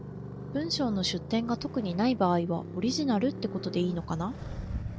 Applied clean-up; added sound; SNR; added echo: none; Motorcycle; 10 dB; none.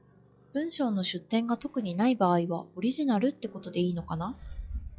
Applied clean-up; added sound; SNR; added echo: classical method log-MMSE.